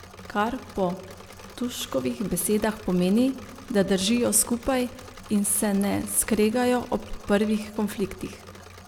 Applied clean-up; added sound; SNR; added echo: none; Engine / Mechanisms; 18 dB; none.